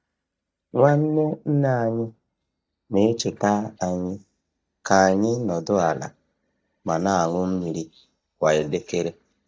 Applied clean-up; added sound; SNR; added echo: neural mask model DeepFilterNet 3.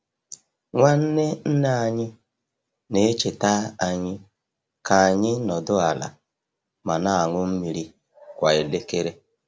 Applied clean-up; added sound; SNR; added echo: none; none; none; none.